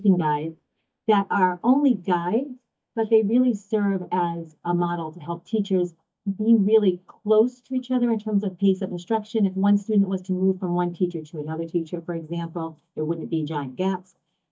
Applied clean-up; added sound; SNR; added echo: neural mask model DeepFilterNet 3.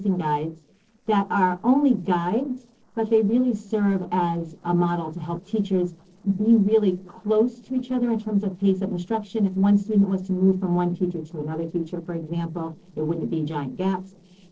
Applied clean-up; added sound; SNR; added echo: neural separator model SepFormer DNS4.